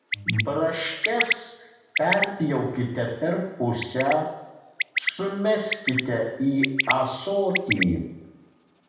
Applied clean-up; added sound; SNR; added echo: none; Bird; 5 dB; reverberation time 0.9 s.